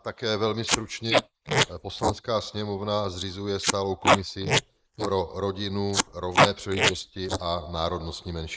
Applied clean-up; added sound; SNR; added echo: neural mask model Resemble Enhance denoiser.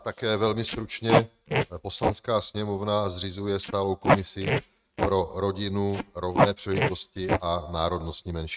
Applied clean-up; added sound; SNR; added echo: neural mask model RNNoise.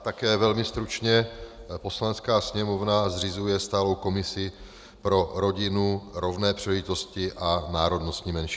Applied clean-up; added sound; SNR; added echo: none; none; none; none.